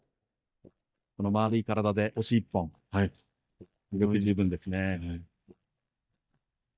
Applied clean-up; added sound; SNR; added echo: neural mask model DeepFilterNet 3.